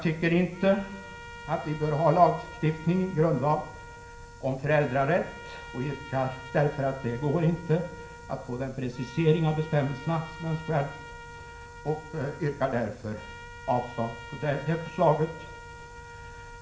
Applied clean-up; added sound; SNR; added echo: none; Trumpet; 17 dB; reverberation time 0.8 s.